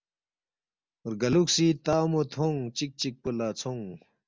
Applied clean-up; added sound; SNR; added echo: none; none; none; none.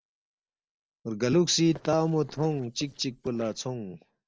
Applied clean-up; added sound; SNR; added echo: neural separator model SepFormer DNS4.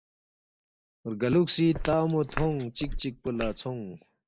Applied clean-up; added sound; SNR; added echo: neural mask model Resemble Enhance denoiser.